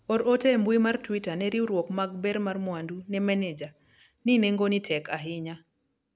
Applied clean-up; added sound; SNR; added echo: none; none; none; none.